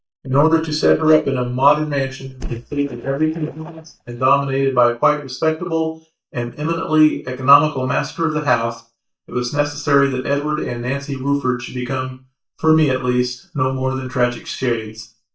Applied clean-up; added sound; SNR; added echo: neural mask model DeepFilterNet 3.